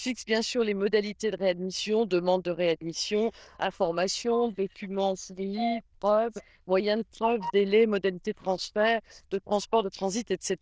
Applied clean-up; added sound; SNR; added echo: neural diffusion model UNIVERSE++.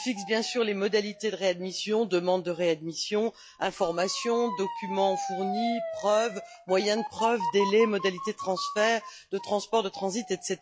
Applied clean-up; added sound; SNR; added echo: classical method log-MMSE.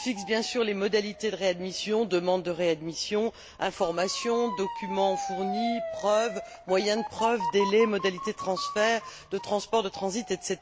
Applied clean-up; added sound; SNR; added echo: none; Motor vehicle (road) / Siren; 10 dB; none.